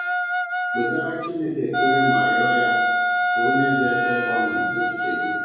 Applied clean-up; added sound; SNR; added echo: none; Wind instrument, woodwind instrument; -5 dB; reverberation time 1.3 s.